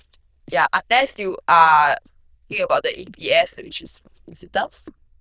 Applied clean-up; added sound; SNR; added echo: neural diffusion model UNIVERSE++.